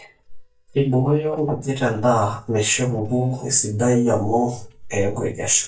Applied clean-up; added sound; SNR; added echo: neural mask model DeepFilterNet 3.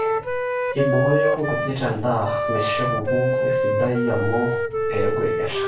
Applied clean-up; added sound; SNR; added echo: none; Wind instrument, woodwind instrument; -1 dB; reverberation time 0.3 s.